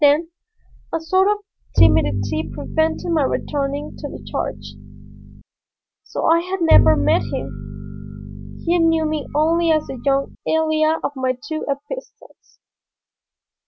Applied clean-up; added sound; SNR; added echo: none; Bowed string instrument; 1 dB; none.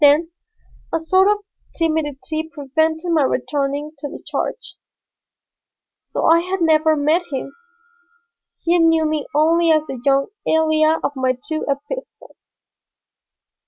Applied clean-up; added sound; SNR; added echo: none; none; none; none.